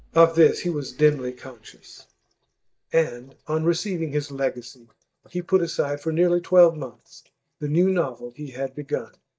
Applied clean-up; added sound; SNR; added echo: neural mask model DeepFilterNet 3.